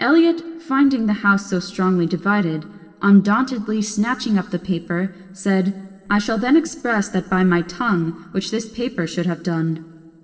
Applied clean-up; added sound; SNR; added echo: neural separator model SepFormer DNS4.